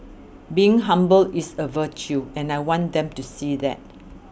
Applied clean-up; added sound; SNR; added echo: none; none; none; none.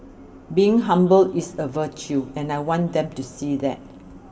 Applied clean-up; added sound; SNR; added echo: none; none; none; reverberation time 1.4 s.